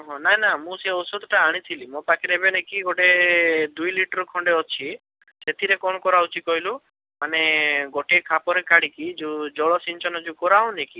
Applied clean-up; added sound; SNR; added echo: none; none; none; none.